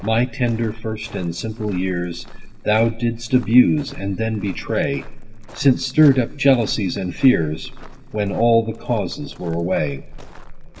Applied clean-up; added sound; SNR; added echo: none; Walk, footsteps; 13 dB; reverberation time 1.9 s.